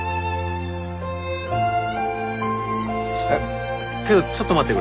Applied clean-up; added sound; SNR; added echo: none; none; none; none.